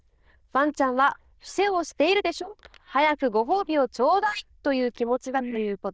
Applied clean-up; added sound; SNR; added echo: neural diffusion model UNIVERSE++.